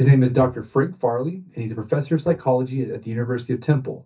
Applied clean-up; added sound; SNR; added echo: neural mask model DeepFilterNet 3.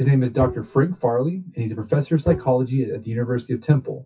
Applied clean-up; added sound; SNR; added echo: classical method WPE with log-MMSE.